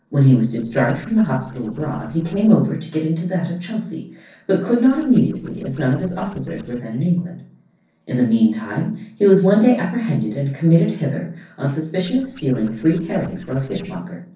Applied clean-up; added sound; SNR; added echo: neural separator model SepFormer DNS4.